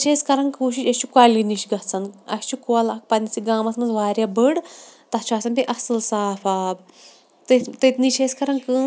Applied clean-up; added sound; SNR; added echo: none; none; none; none.